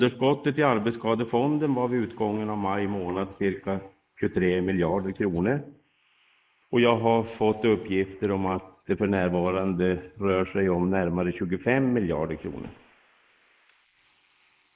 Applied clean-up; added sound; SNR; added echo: neural mask model Resemble Enhance denoiser.